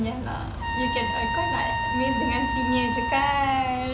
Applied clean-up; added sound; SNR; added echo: none; Trumpet; 2 dB; none.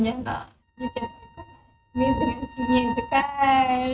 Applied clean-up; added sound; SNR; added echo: neural mask model RNNoise.